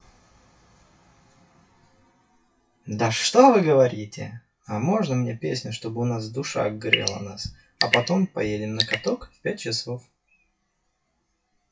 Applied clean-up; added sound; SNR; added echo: classical method WPE with log-MMSE.